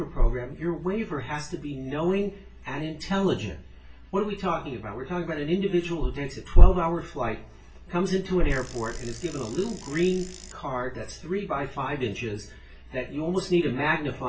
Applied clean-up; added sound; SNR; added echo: none; Bicycle; 19 dB; reverberation time 0.2 s.